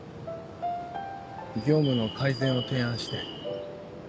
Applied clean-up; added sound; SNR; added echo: none; Bird; 12 dB; none.